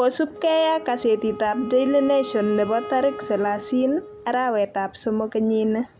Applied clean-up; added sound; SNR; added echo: none; Wind instrument, woodwind instrument; 15 dB; none.